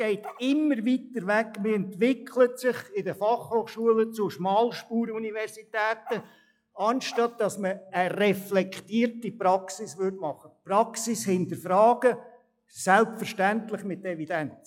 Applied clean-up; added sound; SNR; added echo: classical method log-MMSE.